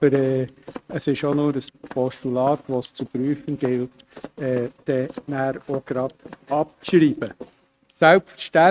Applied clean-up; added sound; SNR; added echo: neural mask model RNNoise.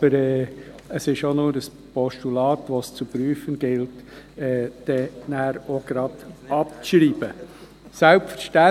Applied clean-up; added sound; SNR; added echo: none; none; none; none.